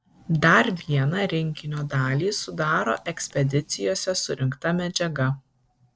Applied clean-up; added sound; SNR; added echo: neural separator model SepFormer DNS4.